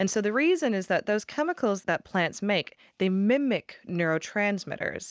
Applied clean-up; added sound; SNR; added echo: none; none; none; none.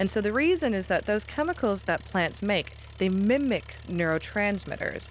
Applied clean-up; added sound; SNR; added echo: none; Engine; 17 dB; none.